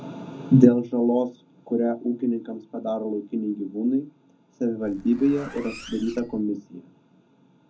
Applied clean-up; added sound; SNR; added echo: none; Zipper (clothing); 19 dB; reverberation time 0.3 s.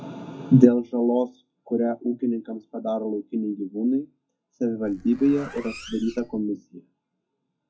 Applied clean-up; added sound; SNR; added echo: classical method WPE with log-MMSE.